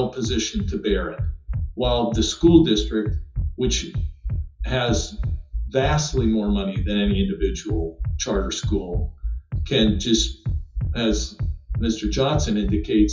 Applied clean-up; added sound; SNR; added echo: classical method WPE with log-MMSE.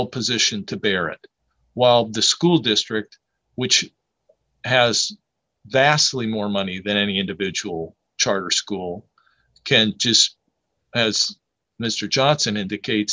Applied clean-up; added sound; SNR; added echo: none; none; none; none.